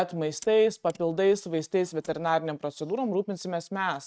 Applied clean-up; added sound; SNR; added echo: neural mask model RNNoise.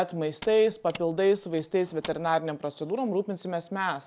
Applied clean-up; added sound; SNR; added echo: none; Mechanisms; 14 dB; none.